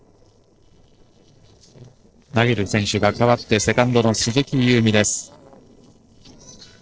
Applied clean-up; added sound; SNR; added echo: neural separator model SepFormer DNS4.